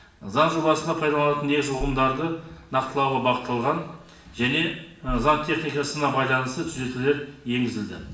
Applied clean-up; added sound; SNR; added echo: none; Bass drum; 11 dB; reverberation time 0.7 s.